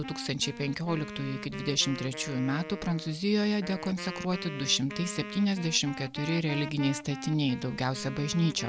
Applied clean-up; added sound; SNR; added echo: none; Wind instrument, woodwind instrument; 11 dB; none.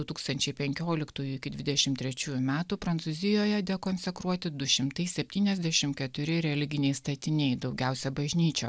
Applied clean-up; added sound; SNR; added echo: none; none; none; none.